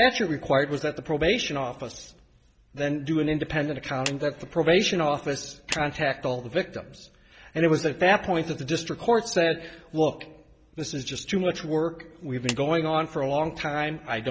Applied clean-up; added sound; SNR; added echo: none; Clapping; 14 dB; none.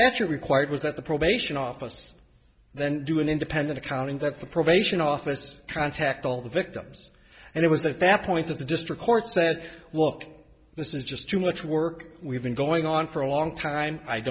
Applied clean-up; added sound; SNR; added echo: none; none; none; none.